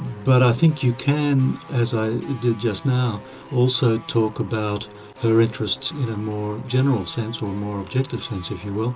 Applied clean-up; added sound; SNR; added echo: none; Guitar; 20 dB; reverberation time 0.2 s.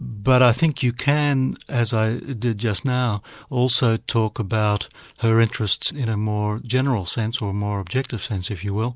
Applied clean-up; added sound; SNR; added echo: none; none; none; none.